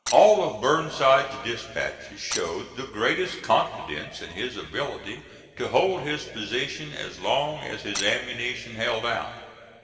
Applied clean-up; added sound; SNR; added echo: none; Shatter; 12 dB; reverberation time 2.3 s.